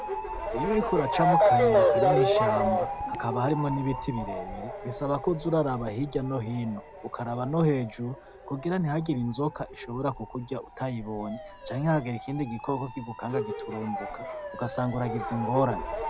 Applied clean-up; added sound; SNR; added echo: none; Motor vehicle (road) / Siren; 0 dB; none.